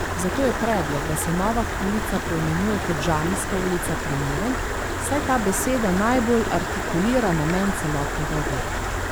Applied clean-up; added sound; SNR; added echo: none; Stream; 1 dB; none.